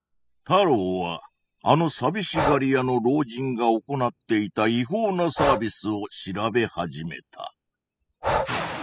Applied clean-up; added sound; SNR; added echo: classical method spectral subtraction.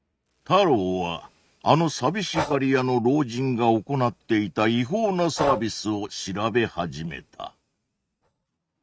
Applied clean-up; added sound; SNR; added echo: neural mask model RNNoise.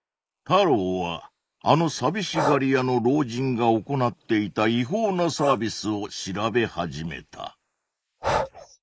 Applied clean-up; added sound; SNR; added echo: neural mask model Resemble Enhance denoiser.